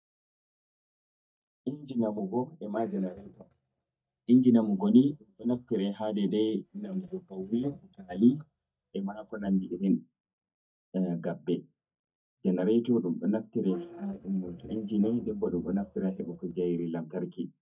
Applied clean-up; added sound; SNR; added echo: neural mask model DeepFilterNet 3.